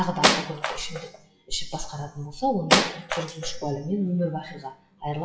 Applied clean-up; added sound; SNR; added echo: classical method WPE with log-MMSE.